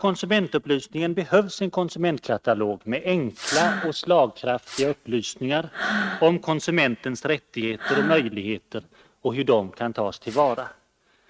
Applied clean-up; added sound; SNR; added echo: neural mask model RNNoise.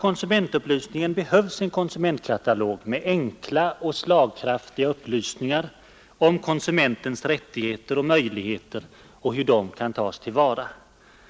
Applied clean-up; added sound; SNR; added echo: none; none; none; none.